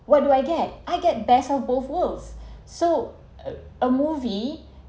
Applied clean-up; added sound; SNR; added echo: none; none; none; none.